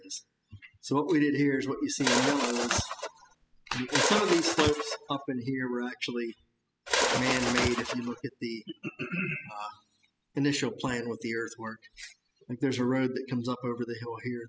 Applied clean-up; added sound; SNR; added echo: classical method spectral subtraction.